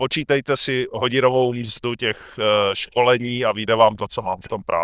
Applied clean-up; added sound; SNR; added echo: neural diffusion model UNIVERSE++.